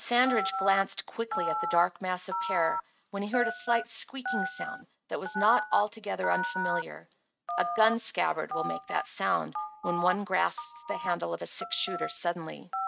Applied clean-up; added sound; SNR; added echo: neural mask model RNNoise.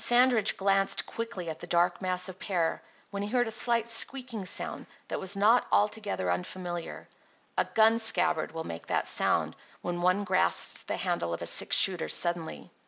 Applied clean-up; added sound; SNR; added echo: none; none; none; none.